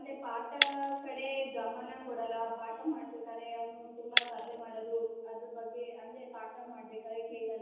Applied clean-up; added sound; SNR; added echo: none; Shatter; -1 dB; reverberation time 1.1 s.